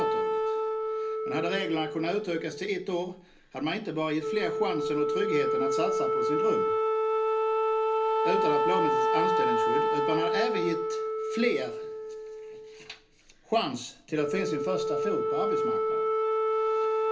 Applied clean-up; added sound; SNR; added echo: none; Wind instrument, woodwind instrument; -5 dB; reverberation time 0.3 s.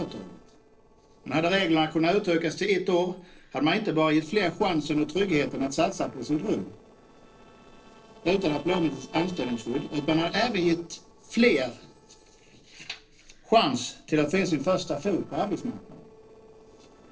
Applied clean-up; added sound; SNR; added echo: neural separator model SepFormer DNS4.